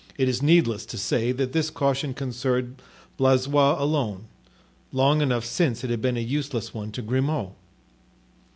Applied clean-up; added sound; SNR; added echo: none; none; none; none.